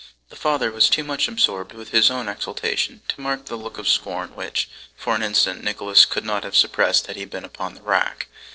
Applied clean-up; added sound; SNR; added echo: neural separator model SepFormer DNS4.